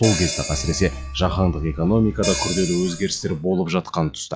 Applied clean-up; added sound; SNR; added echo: classical method log-MMSE.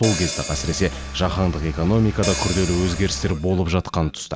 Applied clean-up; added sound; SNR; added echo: none; Engine + Hi-hat; 8 dB; none.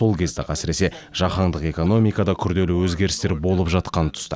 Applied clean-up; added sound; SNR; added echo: none; none; none; none.